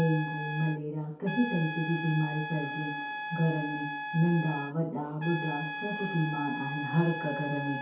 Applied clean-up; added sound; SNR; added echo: none; Trumpet; 7 dB; reverberation time 0.6 s.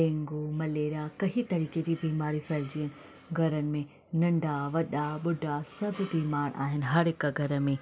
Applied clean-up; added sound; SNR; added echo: none; none; none; none.